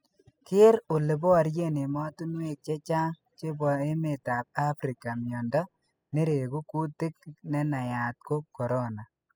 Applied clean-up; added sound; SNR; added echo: classical method spectral subtraction.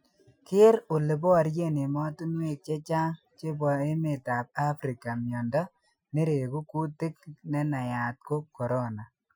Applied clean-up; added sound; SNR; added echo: classical method Wiener filter.